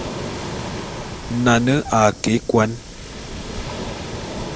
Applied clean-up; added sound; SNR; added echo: none; Waves, surf; 8 dB; none.